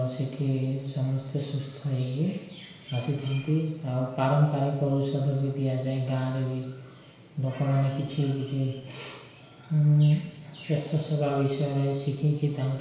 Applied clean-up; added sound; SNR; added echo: none; none; none; reverberation time 1.0 s.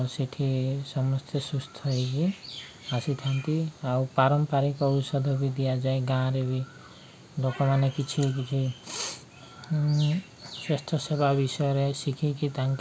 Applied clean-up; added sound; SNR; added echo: none; none; none; none.